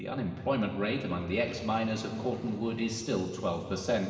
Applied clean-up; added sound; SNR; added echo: none; Accelerating, revving, vroom; 18 dB; reverberation time 2.6 s.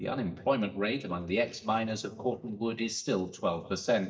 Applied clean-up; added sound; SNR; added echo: neural mask model DeepFilterNet 3.